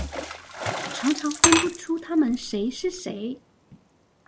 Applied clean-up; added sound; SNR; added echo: none; Water / Splash, splatter + Glass / Liquid; 2 dB; none.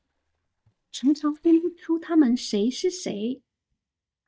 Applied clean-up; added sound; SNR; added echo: neural mask model DeepFilterNet 3.